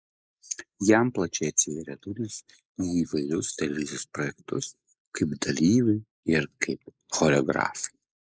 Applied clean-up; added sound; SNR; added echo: neural mask model Resemble Enhance denoiser.